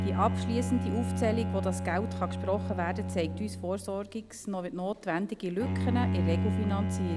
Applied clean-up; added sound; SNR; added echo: none; Bowed string instrument; -1 dB; none.